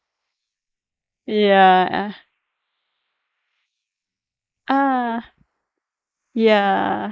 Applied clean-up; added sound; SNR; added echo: neural mask model Resemble Enhance denoiser.